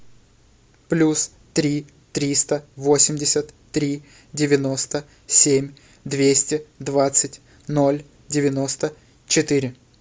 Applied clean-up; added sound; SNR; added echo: none; none; none; none.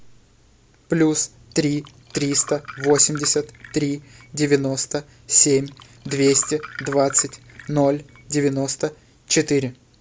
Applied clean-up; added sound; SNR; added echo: none; Glass; 18 dB; none.